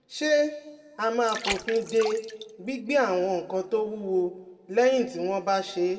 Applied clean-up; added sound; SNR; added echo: none; Water; 13 dB; reverberation time 1.3 s.